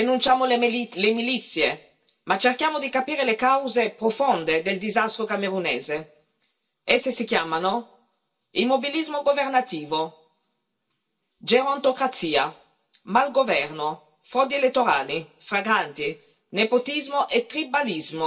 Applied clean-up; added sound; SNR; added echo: none; none; none; reverberation time 0.2 s.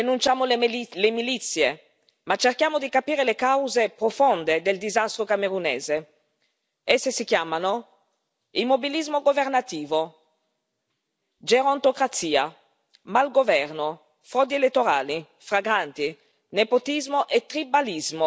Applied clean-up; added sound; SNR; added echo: none; none; none; none.